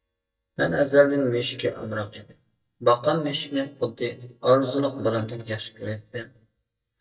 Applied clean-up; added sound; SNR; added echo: neural mask model DeepFilterNet 3.